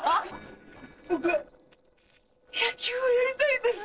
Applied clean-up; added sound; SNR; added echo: neural separator model SepFormer DNS4.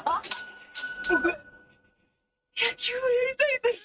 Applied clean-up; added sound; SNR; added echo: neural mask model RNNoise.